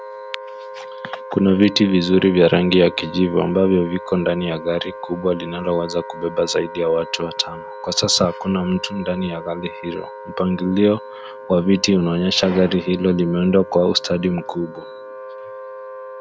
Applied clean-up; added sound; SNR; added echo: none; Wind instrument, woodwind instrument; 14 dB; none.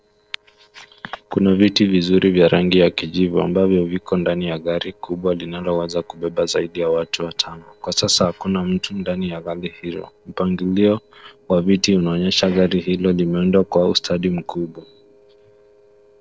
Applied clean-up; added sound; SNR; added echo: neural separator model SepFormer DNS4.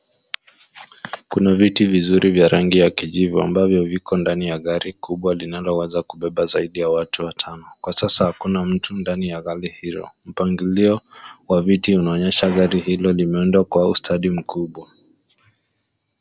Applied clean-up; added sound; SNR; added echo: none; none; none; none.